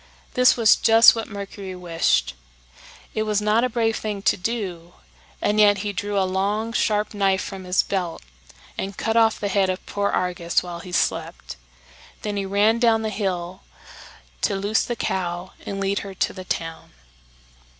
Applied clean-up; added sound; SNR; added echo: none; none; none; none.